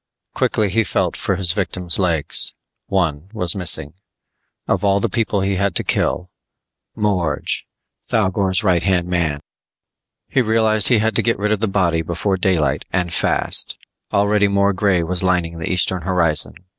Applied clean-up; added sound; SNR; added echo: none; none; none; none.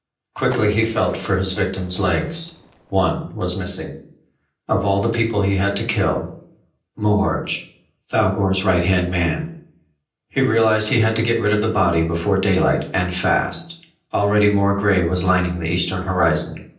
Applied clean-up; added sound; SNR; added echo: none; Fireworks; 20 dB; reverberation time 0.6 s.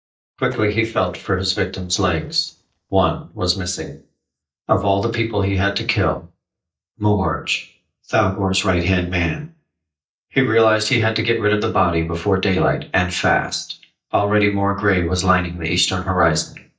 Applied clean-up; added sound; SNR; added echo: neural mask model DeepFilterNet 3.